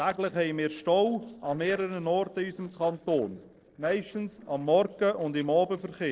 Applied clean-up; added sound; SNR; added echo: neural separator model SepFormer DNS4.